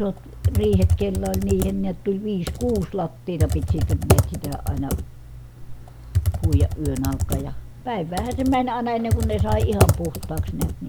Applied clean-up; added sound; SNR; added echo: none; Computer keyboard; -2 dB; none.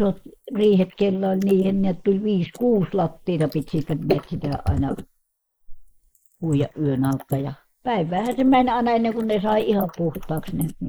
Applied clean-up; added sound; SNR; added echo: neural mask model Resemble Enhance denoiser.